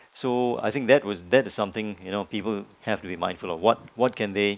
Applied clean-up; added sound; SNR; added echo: neural mask model Resemble Enhance denoiser.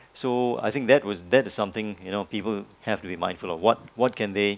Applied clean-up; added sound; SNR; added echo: none; none; none; none.